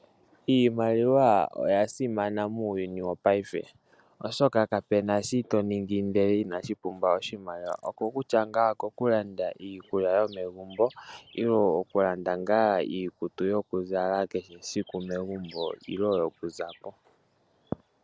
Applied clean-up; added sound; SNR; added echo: none; none; none; none.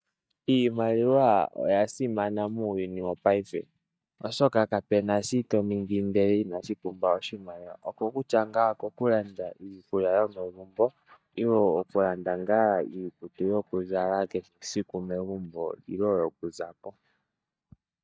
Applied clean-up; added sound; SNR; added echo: neural mask model DeepFilterNet 3.